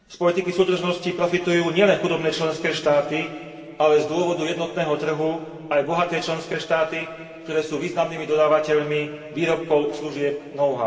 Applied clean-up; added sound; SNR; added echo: none; none; none; reverberation time 2.3 s.